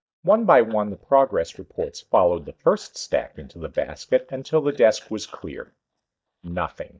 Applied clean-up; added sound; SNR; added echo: neural mask model DeepFilterNet 3.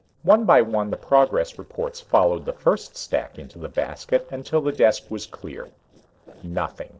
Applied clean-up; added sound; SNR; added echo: neural separator model SepFormer DNS4.